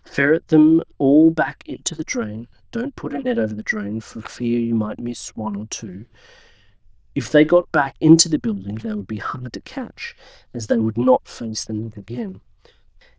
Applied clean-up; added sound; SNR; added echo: neural diffusion model UNIVERSE++.